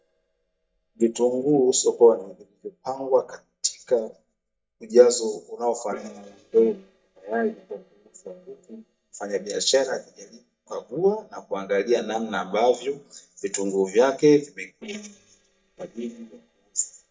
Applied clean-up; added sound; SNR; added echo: neural mask model DeepFilterNet 3.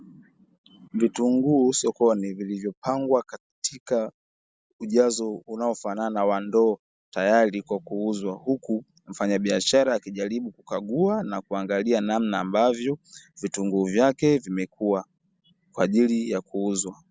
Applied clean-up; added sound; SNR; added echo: none; none; none; none.